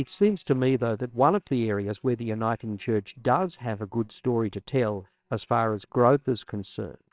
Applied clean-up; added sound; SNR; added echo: neural separator model SepFormer WHAMR!.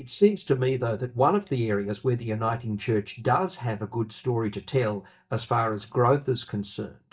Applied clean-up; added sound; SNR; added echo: neural mask model DeepFilterNet 3.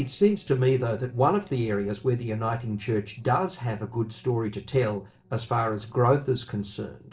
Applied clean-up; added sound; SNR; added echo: neural separator model SepFormer DNS4.